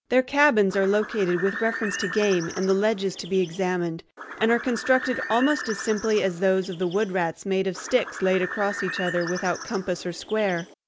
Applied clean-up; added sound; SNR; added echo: none; Bird; 11 dB; none.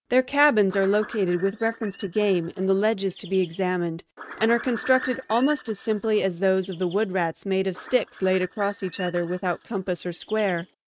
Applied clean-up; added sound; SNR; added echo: neural mask model RNNoise.